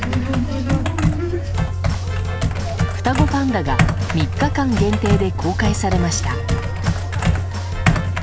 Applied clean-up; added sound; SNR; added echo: none; Computer keyboard; -3 dB; none.